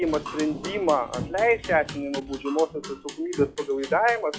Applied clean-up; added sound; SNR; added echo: classical method log-MMSE.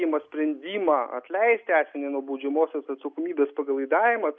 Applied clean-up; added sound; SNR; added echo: none; none; none; none.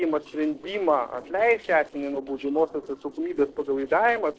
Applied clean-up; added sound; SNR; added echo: neural separator model SepFormer DNS4.